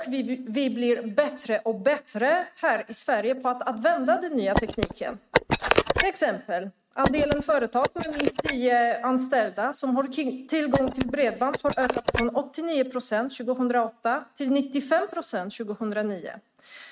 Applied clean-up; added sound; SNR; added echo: neural mask model RNNoise.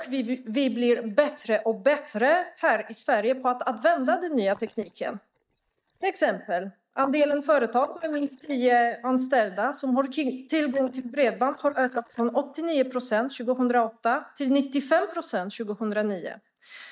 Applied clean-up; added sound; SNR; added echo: neural mask model DeepFilterNet 3.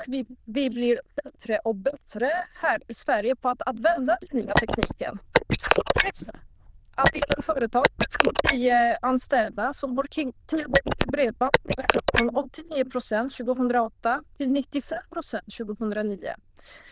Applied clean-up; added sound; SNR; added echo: neural diffusion model UNIVERSE++.